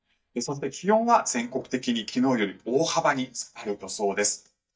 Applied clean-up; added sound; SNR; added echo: neural mask model DeepFilterNet 3.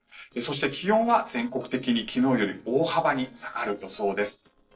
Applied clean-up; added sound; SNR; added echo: neural separator model SepFormer DNS4.